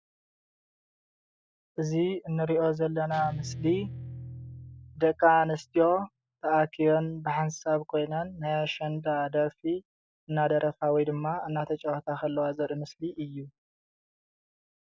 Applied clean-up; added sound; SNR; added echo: none; Guitar; 13 dB; none.